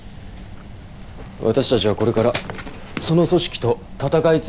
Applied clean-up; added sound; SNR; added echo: none; none; none; none.